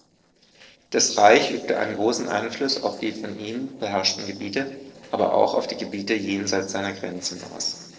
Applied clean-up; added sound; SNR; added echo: neural separator model SepFormer DNS4.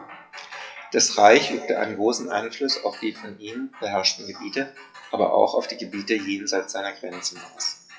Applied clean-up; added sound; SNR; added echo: classical method WPE with log-MMSE.